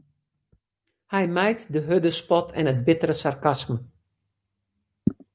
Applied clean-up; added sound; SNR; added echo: none; none; none; none.